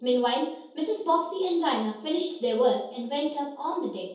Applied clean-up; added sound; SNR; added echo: none; none; none; reverberation time 0.7 s.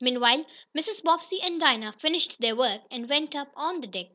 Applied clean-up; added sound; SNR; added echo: none; none; none; none.